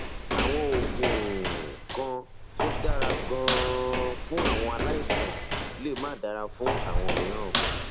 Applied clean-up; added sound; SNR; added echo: none; Walk, footsteps; -4 dB; none.